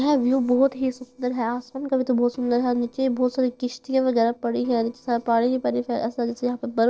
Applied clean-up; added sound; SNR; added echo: neural separator model SepFormer DNS4.